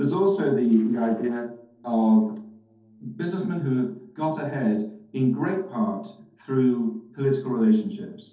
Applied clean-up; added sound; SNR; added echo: neural separator model SepFormer DNS4.